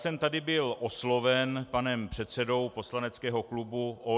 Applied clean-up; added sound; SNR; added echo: none; none; none; none.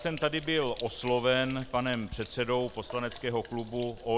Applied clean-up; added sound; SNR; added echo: none; Sink (filling or washing); 15 dB; none.